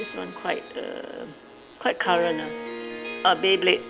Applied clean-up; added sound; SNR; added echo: none; Harp; 11 dB; none.